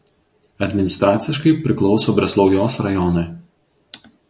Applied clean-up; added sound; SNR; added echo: none; none; none; none.